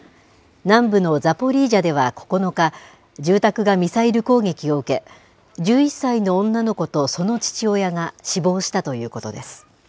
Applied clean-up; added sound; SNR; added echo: none; none; none; none.